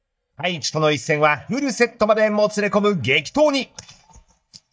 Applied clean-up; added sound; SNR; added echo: neural mask model DeepFilterNet 3.